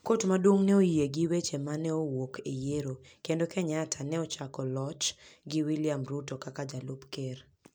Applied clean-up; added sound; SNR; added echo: none; none; none; none.